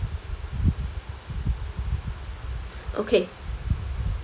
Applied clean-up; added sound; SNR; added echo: none; none; none; none.